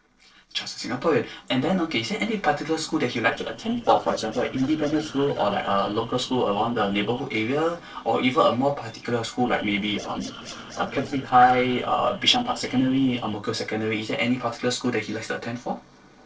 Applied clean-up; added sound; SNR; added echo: neural separator model SepFormer DNS4.